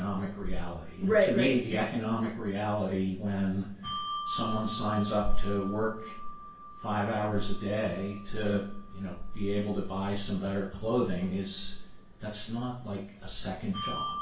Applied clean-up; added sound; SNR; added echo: none; Bell; 14 dB; reverberation time 0.3 s.